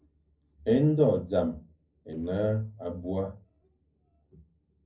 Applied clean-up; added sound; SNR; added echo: neural separator model SepFormer DNS4.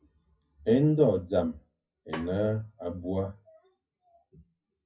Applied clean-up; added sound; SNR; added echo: classical method WPE with log-MMSE.